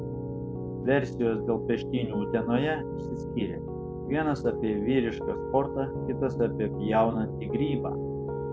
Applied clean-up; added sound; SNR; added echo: none; Piano; 4 dB; none.